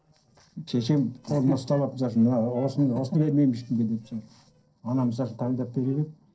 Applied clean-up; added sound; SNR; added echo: neural separator model SepFormer DNS4.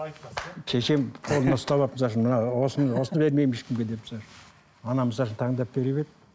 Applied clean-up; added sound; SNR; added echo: none; none; none; none.